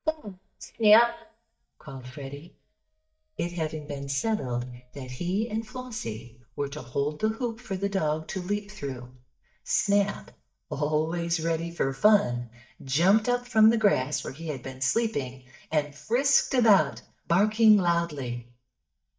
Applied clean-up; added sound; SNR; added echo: neural mask model DeepFilterNet 3.